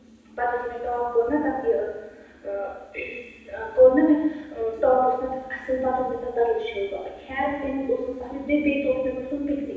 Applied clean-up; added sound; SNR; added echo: none; none; none; reverberation time 1.1 s.